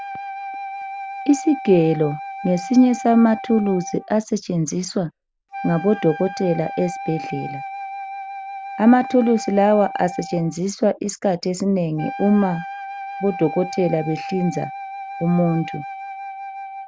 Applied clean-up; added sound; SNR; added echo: none; Wind instrument, woodwind instrument; 11 dB; none.